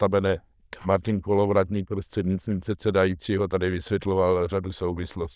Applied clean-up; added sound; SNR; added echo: neural diffusion model UNIVERSE++.